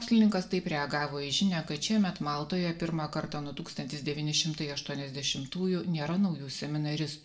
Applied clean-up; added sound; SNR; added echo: none; none; none; reverberation time 0.5 s.